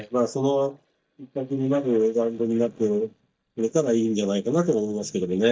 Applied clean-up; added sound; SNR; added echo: neural mask model DeepFilterNet 3.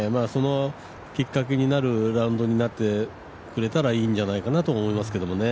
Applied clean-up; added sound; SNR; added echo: none; none; none; none.